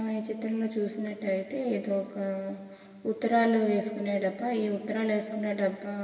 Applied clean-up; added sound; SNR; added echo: none; none; none; reverberation time 1.9 s.